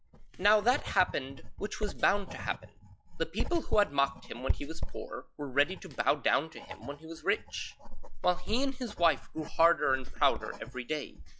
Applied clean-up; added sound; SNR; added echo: classical method log-MMSE.